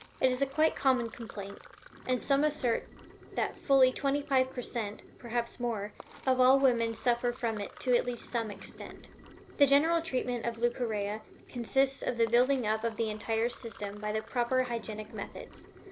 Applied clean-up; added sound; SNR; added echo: none; Sink (filling or washing); 20 dB; none.